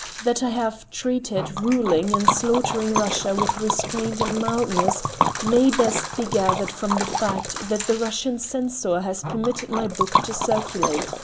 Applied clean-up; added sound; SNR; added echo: none; Liquid; 3 dB; none.